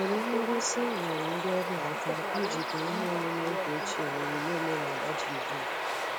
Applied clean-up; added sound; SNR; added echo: none; Bird vocalization, bird call, bird song; -2 dB; none.